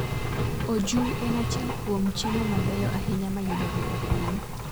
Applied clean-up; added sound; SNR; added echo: none; Engine; -1 dB; none.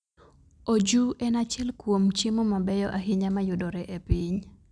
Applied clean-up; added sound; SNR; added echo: none; none; none; none.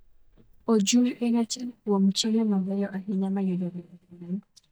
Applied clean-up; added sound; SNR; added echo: neural mask model DeepFilterNet 3.